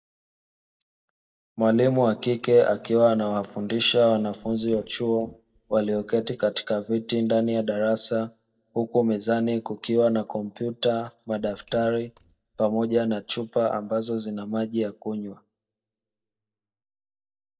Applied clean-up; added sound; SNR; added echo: neural mask model DeepFilterNet 3.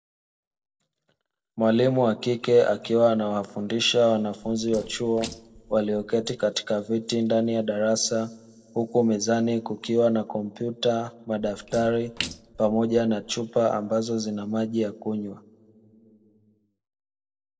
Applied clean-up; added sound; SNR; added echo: neural separator model SepFormer DNS4.